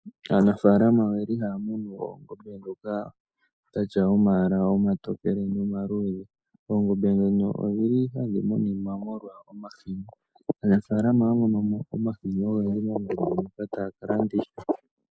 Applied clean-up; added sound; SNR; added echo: neural mask model Resemble Enhance denoiser.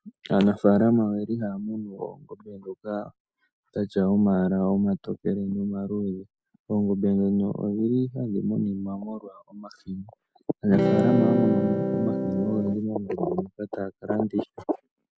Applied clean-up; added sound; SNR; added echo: none; Electric guitar / Strum; -2 dB; none.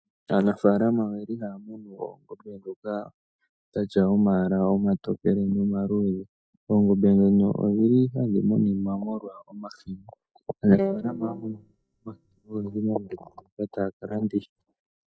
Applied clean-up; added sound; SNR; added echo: neural mask model DeepFilterNet 3.